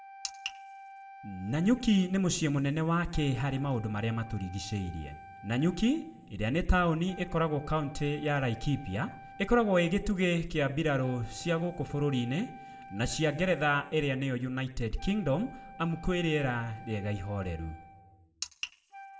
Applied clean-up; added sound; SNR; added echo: none; Wind instrument, woodwind instrument; 19 dB; reverberation time 0.6 s.